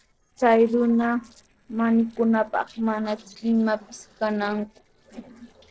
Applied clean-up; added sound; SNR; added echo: neural separator model SepFormer DNS4.